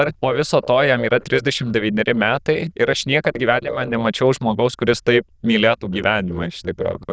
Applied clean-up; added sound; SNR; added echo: neural diffusion model UNIVERSE++.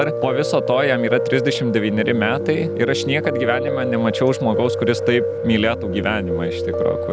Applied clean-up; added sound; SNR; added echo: none; Piano; 2 dB; none.